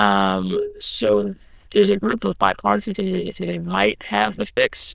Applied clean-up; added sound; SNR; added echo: neural diffusion model UNIVERSE++.